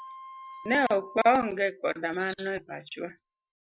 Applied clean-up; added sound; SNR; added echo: classical method Wiener filter.